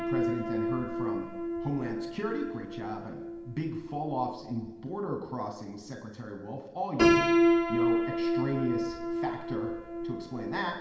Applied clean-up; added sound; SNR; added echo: none; Piano; -5 dB; reverberation time 1.1 s.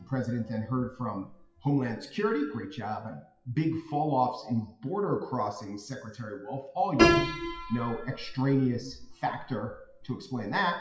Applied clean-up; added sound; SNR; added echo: classical method WPE with log-MMSE.